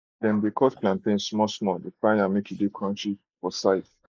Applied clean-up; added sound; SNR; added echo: neural mask model Resemble Enhance denoiser.